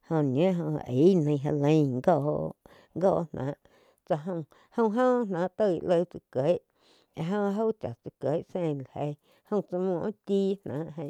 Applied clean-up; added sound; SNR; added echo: none; none; none; none.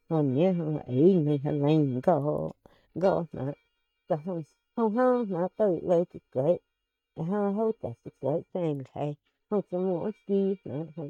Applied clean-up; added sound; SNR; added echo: neural mask model DeepFilterNet 3.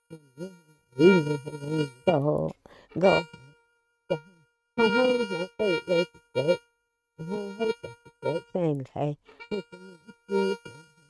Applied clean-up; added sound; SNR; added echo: neural mask model RNNoise.